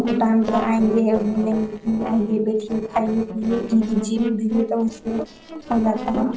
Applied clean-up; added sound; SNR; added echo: neural separator model SepFormer DNS4.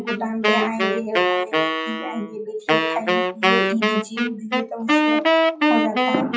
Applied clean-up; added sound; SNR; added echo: classical method WPE with log-MMSE.